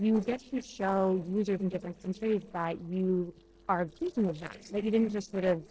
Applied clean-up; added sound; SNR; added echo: neural separator model SepFormer DNS4.